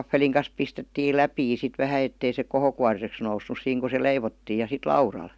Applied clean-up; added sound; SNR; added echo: none; none; none; none.